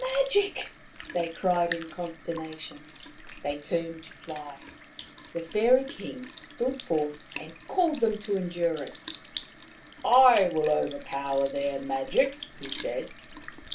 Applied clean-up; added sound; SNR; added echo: none; Sink (filling or washing) / Liquid; 13 dB; reverberation time 0.2 s.